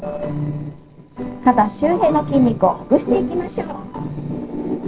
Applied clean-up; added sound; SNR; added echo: neural separator model SepFormer DNS4.